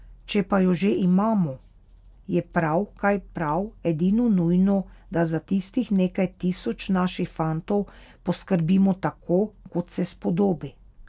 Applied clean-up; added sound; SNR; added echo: none; none; none; none.